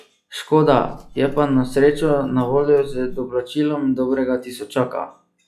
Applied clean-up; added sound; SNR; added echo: classical method log-MMSE.